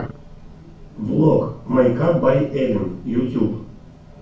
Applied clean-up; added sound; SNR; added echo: none; none; none; reverberation time 0.4 s.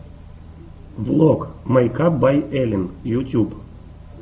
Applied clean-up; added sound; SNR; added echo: none; none; none; none.